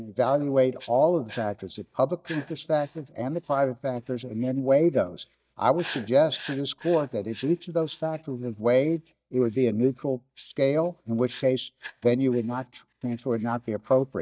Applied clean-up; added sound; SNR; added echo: neural mask model DeepFilterNet 3.